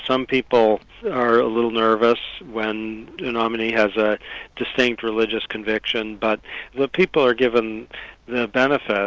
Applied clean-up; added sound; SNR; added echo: none; none; none; none.